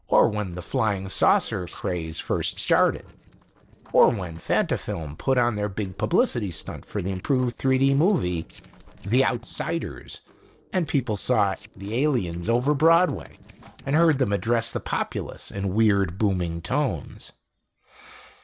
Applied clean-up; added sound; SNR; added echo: neural separator model SepFormer DNS4.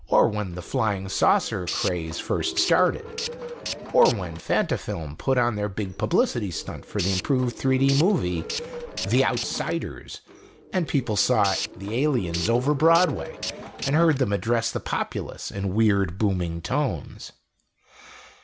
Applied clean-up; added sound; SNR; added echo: none; Tools; 10 dB; none.